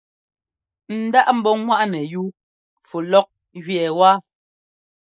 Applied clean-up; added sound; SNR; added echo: neural mask model Resemble Enhance denoiser.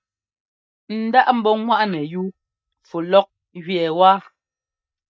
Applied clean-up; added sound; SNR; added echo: neural mask model DeepFilterNet 3.